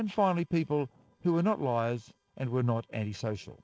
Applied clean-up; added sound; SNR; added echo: neural separator model SepFormer DNS4.